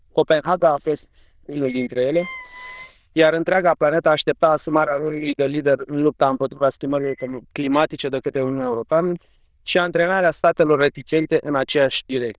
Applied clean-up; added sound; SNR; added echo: neural diffusion model UNIVERSE++.